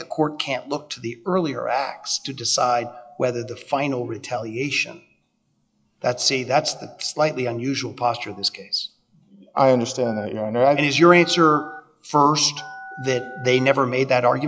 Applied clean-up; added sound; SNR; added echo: classical method log-MMSE.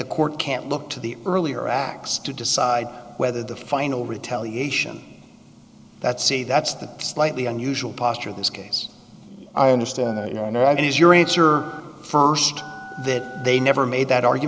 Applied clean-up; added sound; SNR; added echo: none; Telephone; 18 dB; none.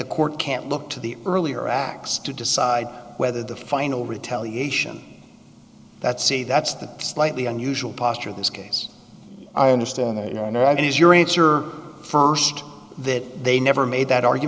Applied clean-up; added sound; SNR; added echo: none; none; none; none.